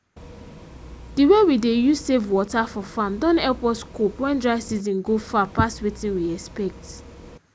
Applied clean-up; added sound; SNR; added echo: none; Bus; 18 dB; none.